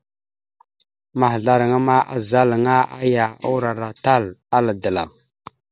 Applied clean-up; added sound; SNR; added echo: none; none; none; none.